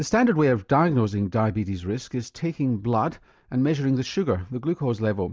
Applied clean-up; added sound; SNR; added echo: none; none; none; none.